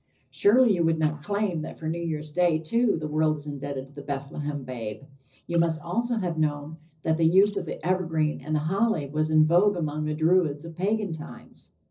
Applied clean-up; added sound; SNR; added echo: neural separator model SepFormer DNS4.